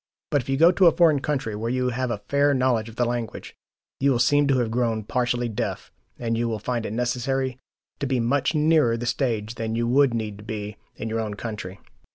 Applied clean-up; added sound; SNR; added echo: none; none; none; none.